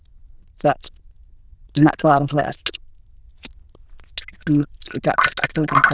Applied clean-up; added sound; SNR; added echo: neural diffusion model UNIVERSE++.